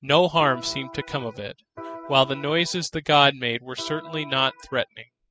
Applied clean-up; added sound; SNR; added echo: classical method spectral subtraction.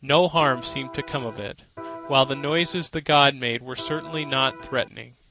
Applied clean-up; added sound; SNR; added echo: none; Electric guitar; 14 dB; none.